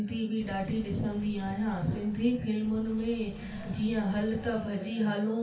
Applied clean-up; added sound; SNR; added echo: none; Bird; 16 dB; reverberation time 0.3 s.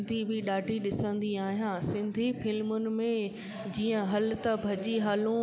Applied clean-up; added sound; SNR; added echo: none; none; none; none.